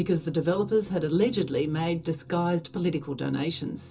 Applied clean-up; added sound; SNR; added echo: none; none; none; reverberation time 0.2 s.